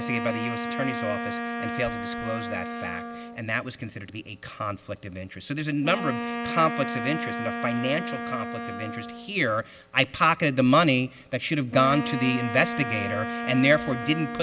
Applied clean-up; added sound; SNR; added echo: none; Wind instrument, woodwind instrument; 6 dB; none.